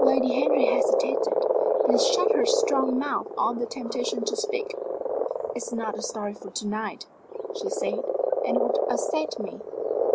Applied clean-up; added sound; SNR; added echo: none; Frog; -5 dB; none.